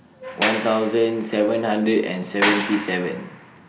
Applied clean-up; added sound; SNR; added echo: none; Sliding door; 7 dB; none.